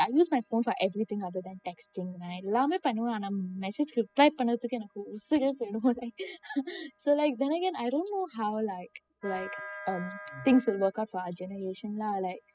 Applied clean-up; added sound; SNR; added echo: classical method spectral subtraction.